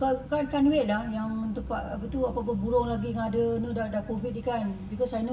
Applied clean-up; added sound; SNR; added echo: none; none; none; reverberation time 0.6 s.